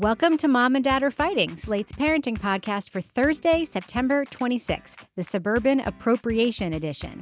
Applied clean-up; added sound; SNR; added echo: none; none; none; none.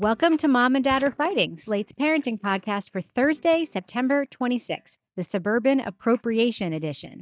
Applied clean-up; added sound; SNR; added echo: neural mask model DeepFilterNet 3.